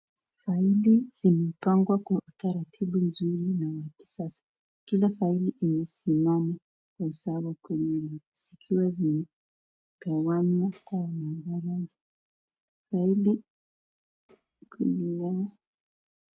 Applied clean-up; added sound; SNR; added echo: neural mask model RNNoise.